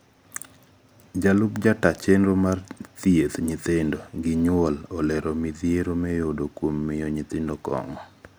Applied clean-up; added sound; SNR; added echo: none; none; none; none.